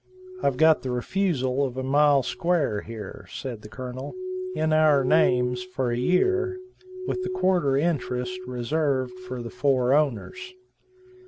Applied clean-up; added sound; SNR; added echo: none; Glass; 8 dB; none.